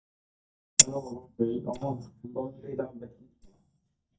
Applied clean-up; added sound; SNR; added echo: neural mask model DeepFilterNet 3.